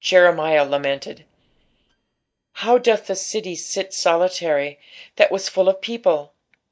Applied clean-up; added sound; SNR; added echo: neural mask model DeepFilterNet 3.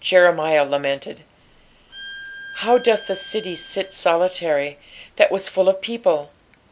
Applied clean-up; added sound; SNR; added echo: none; Bowed string instrument; 19 dB; none.